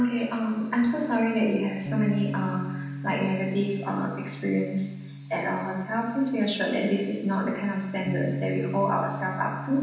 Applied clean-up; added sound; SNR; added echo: none; Bass guitar; 9 dB; reverberation time 1.1 s.